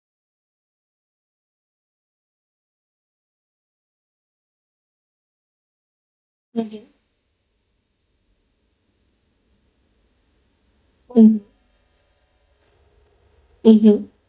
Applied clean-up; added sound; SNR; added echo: neural mask model DeepFilterNet 3.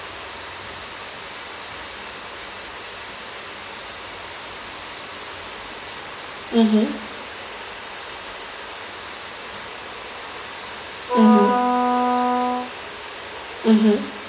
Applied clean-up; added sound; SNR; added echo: none; Wind instrument, woodwind instrument; -3 dB; none.